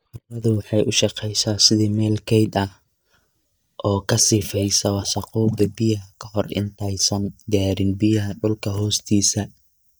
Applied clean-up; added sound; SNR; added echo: neural mask model DeepFilterNet 3.